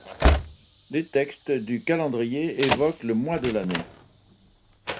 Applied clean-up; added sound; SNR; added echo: none; Slam / Train + Crushing; 2 dB; none.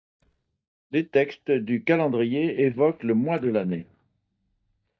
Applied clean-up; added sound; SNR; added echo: neural mask model DeepFilterNet 3.